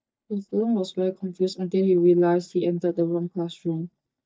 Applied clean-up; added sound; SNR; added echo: neural mask model DeepFilterNet 3.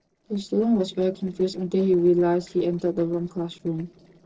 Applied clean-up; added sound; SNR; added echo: neural separator model SepFormer DNS4.